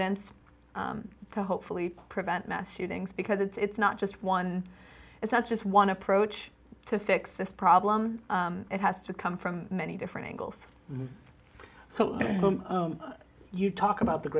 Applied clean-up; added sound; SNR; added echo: none; none; none; none.